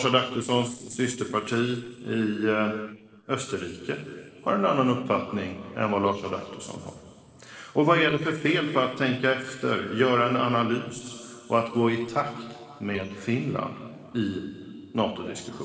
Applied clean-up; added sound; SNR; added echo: neural separator model SepFormer DNS4.